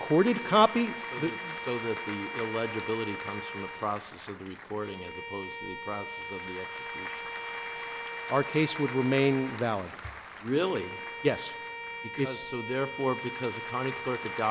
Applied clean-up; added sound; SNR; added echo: none; Applause / Crowd + Bowed string instrument; 8 dB; none.